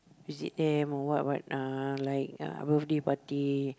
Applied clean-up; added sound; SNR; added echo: none; none; none; none.